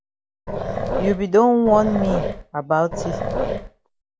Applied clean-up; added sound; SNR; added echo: none; Growling; 4 dB; none.